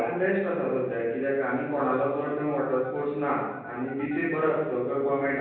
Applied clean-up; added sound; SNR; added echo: none; Telephone; 16 dB; reverberation time 1.3 s.